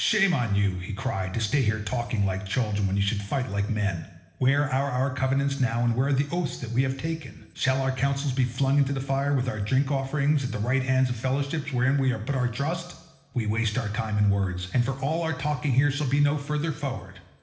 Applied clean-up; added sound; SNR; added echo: none; none; none; reverberation time 1.1 s.